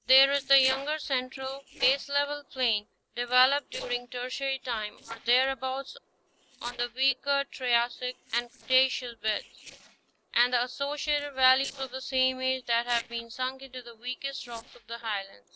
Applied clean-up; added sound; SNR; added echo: neural separator model SepFormer DNS4.